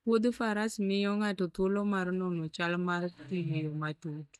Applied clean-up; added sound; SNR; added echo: neural mask model DeepFilterNet 3.